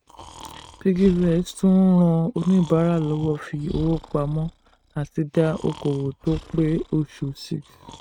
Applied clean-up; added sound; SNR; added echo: neural mask model RNNoise.